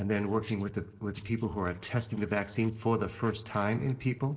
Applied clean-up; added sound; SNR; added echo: neural separator model SepFormer DNS4.